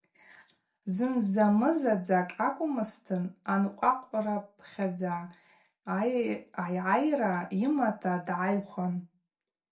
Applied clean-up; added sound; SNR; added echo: none; none; none; reverberation time 0.3 s.